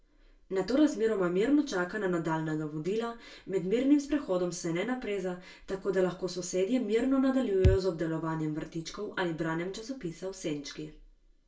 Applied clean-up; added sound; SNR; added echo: none; Bass drum; -3 dB; reverberation time 0.2 s.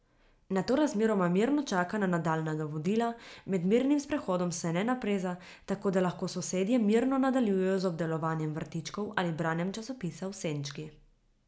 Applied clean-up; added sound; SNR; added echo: none; none; none; none.